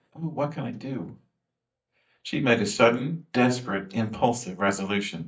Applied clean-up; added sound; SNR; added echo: neural mask model DeepFilterNet 3.